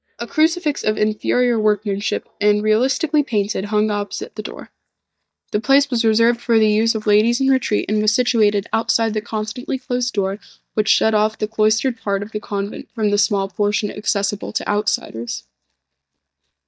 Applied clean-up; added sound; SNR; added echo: neural mask model DeepFilterNet 3.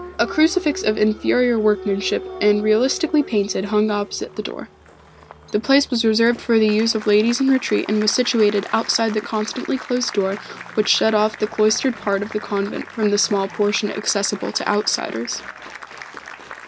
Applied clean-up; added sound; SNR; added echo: none; Applause; 16 dB; none.